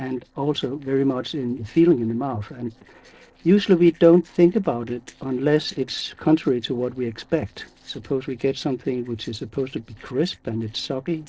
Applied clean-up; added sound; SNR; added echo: neural separator model SepFormer DNS4.